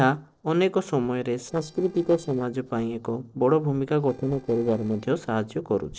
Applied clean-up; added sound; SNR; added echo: neural separator model SepFormer DNS4.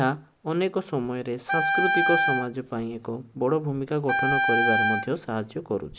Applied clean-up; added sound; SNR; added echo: none; Wind instrument, woodwind instrument; -2 dB; none.